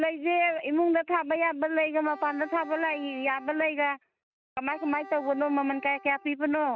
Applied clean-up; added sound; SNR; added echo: neural mask model RNNoise.